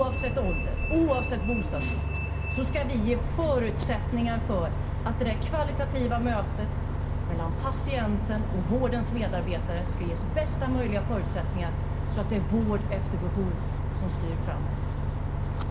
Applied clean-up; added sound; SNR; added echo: none; Bus; -2 dB; reverberation time 0.2 s.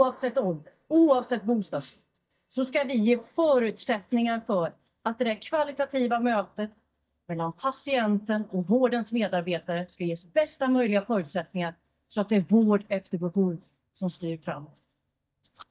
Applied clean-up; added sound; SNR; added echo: neural mask model DeepFilterNet 3.